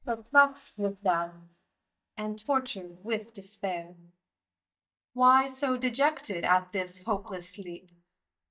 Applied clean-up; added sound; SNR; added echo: neural mask model DeepFilterNet 3.